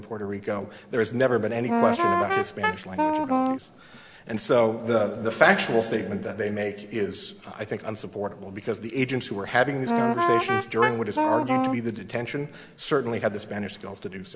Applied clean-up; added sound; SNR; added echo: none; Wind instrument, woodwind instrument; -3 dB; none.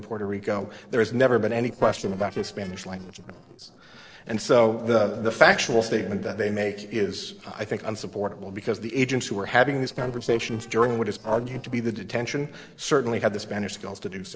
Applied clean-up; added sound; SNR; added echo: neural separator model SepFormer DNS4.